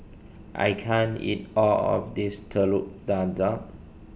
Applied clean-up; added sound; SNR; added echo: none; none; none; none.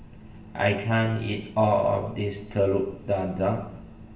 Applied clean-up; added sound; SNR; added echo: none; none; none; reverberation time 0.9 s.